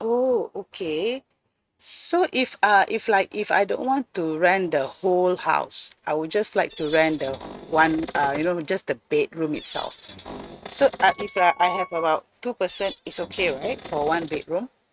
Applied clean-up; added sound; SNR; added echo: neural mask model RNNoise.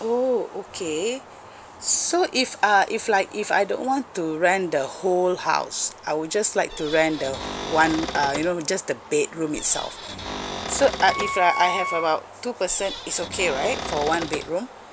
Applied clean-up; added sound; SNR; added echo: none; Wind instrument, woodwind instrument + Cupboard open or close / Door; 7 dB; none.